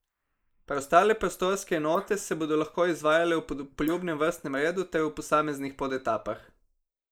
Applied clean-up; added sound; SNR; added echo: neural mask model Resemble Enhance denoiser.